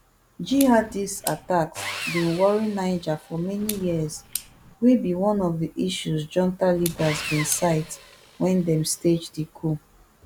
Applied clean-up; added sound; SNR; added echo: none; Clock + Sawing; 13 dB; none.